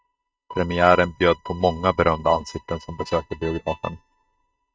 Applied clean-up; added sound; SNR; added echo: neural mask model RNNoise.